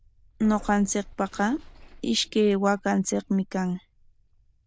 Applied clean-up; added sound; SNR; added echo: neural diffusion model UNIVERSE++.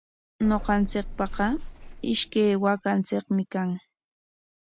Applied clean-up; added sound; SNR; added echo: none; Bus / Engine; 10 dB; none.